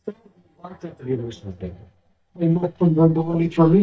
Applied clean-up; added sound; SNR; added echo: neural mask model DeepFilterNet 3.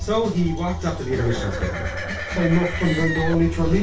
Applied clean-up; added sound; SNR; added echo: none; Livestock, farm animals, working animals; 10 dB; reverberation time 0.3 s.